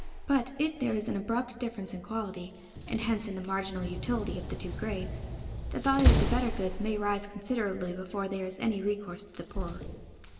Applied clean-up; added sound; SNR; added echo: none; Slam; 2 dB; reverberation time 3.0 s.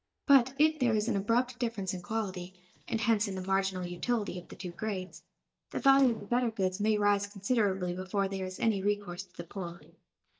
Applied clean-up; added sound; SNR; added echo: neural mask model DeepFilterNet 3.